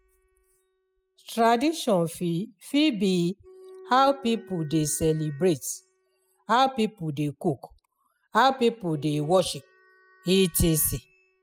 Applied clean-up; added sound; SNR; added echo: classical method spectral subtraction.